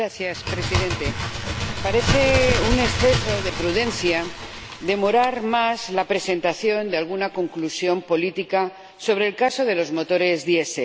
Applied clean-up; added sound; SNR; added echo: none; Bird; 6 dB; none.